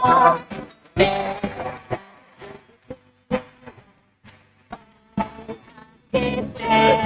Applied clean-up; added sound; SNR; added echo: neural mask model RNNoise.